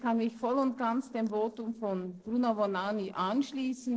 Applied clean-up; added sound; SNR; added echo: neural separator model SepFormer DNS4.